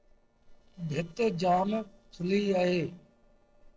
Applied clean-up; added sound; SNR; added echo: neural separator model SepFormer DNS4.